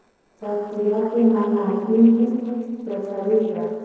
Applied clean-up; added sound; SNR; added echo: neural separator model SepFormer DNS4.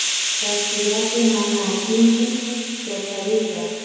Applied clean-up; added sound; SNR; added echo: none; Hiss; 4 dB; reverberation time 2.2 s.